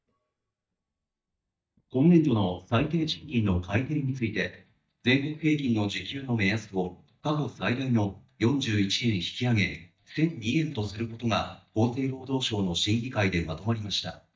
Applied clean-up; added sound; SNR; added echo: neural mask model DeepFilterNet 3.